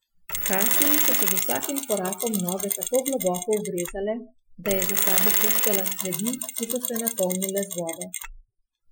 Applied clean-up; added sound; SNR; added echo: classical method Wiener filter.